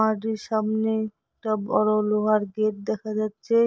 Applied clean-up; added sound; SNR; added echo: none; none; none; none.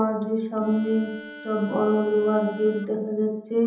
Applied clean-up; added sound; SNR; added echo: none; Harmonica; 17 dB; reverberation time 0.9 s.